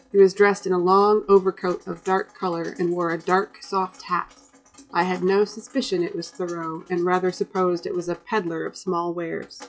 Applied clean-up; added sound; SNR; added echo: classical method log-MMSE.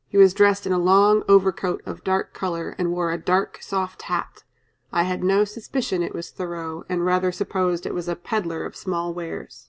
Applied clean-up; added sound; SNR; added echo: none; none; none; none.